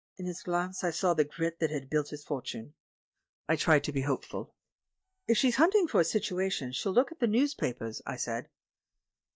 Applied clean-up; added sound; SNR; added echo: neural mask model DeepFilterNet 3.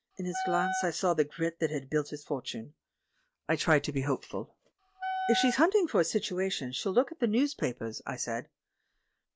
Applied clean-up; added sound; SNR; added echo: none; Wind instrument, woodwind instrument; 4 dB; none.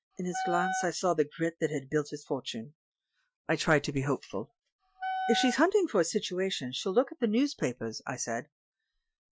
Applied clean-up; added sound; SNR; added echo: classical method Wiener filter.